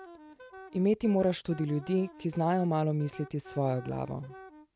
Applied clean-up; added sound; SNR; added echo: none; Wind instrument, woodwind instrument; 19 dB; none.